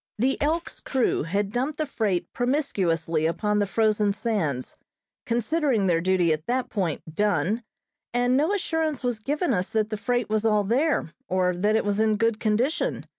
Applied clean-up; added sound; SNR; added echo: none; Drum kit; 17 dB; none.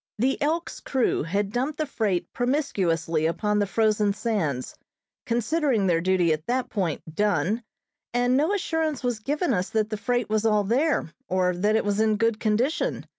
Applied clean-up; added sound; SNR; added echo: none; none; none; none.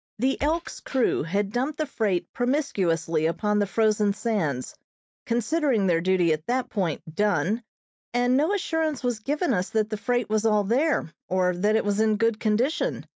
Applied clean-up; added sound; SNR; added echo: neural mask model DeepFilterNet 3.